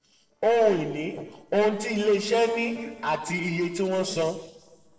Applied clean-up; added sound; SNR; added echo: neural separator model SepFormer DNS4.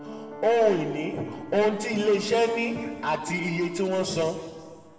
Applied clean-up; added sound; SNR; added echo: none; Piano; 15 dB; reverberation time 1.5 s.